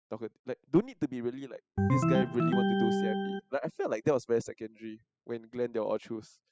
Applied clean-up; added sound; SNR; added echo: classical method spectral subtraction.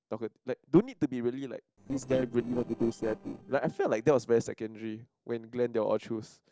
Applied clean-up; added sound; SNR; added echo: neural separator model SepFormer DNS4.